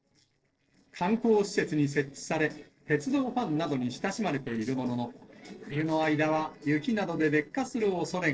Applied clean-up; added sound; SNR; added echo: neural separator model SepFormer DNS4.